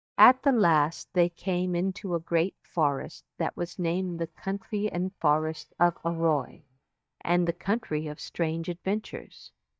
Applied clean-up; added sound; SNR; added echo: neural mask model DeepFilterNet 3.